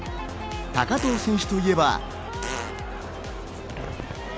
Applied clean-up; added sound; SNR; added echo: none; Fart; 10 dB; none.